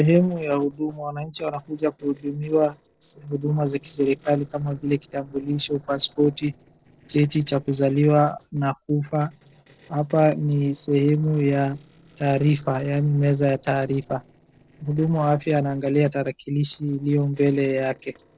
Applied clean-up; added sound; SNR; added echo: neural separator model SepFormer DNS4.